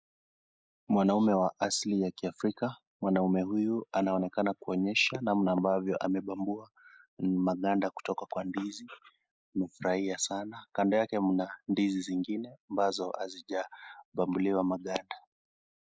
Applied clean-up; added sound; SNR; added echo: neural mask model Resemble Enhance denoiser.